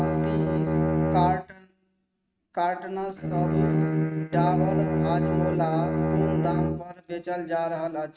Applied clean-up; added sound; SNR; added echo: neural mask model RNNoise.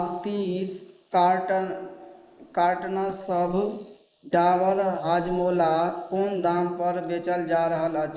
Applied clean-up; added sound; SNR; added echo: neural mask model Resemble Enhance denoiser.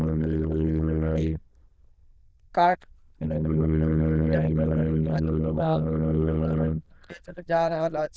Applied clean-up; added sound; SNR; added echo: neural diffusion model UNIVERSE++.